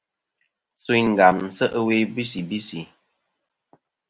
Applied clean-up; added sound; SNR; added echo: none; none; none; none.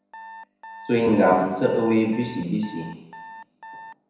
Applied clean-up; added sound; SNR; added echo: none; Alarm; 18 dB; reverberation time 1.0 s.